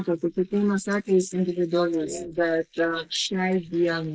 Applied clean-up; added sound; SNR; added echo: neural mask model Resemble Enhance denoiser.